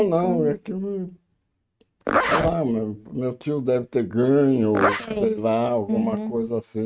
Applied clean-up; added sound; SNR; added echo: neural mask model RNNoise.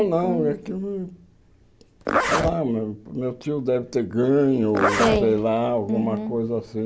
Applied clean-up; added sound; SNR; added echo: none; Zipper (clothing); 3 dB; none.